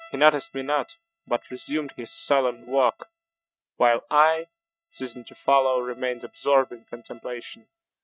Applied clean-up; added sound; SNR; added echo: neural mask model RNNoise.